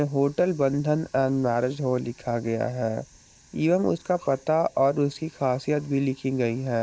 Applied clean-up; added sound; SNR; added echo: neural mask model Resemble Enhance denoiser.